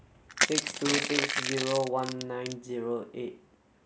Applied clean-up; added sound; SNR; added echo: none; Crushing; -1 dB; none.